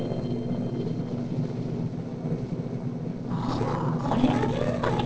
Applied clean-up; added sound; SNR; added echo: neural separator model SepFormer DNS4.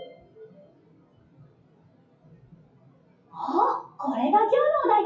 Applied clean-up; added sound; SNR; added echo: classical method WPE with log-MMSE.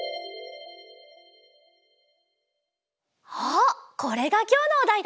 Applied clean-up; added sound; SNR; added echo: none; none; none; none.